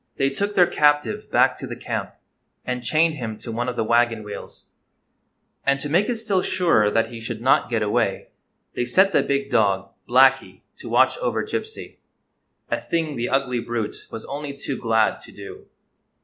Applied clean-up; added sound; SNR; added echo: none; none; none; none.